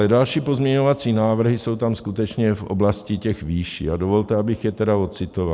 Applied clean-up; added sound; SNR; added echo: none; none; none; none.